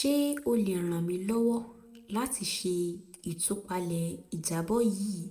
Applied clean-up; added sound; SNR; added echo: none; none; none; reverberation time 0.4 s.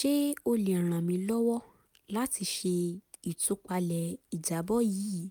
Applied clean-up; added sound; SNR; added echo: none; none; none; none.